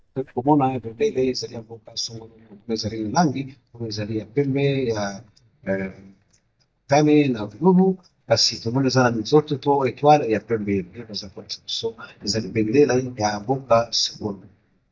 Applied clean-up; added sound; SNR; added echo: neural mask model DeepFilterNet 3.